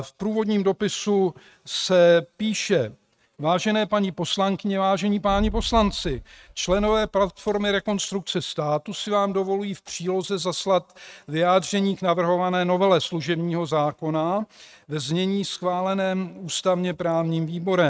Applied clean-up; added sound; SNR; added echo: neural mask model RNNoise.